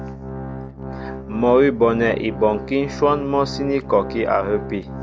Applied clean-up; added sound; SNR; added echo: none; Organ; 10 dB; none.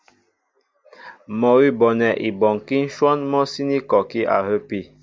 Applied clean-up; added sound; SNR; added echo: none; none; none; none.